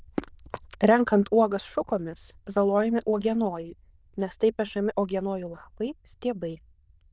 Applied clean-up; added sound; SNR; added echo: neural diffusion model UNIVERSE++.